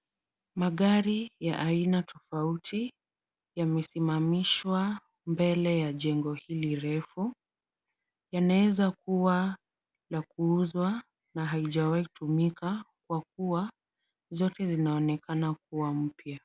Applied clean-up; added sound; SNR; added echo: none; none; none; none.